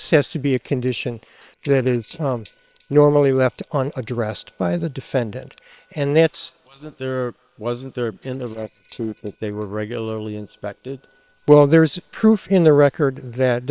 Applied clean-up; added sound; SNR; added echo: neural separator model SepFormer WHAM!.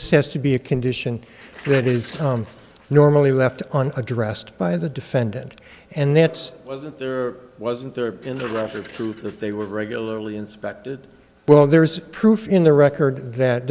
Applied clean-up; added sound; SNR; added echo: neural mask model Resemble Enhance denoiser.